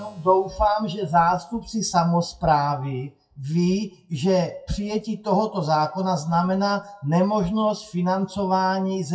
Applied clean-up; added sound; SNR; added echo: classical method WPE with log-MMSE.